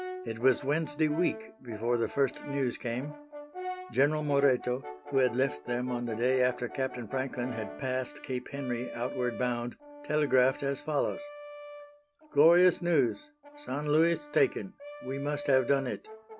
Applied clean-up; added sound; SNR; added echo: none; Brass instrument; 13 dB; none.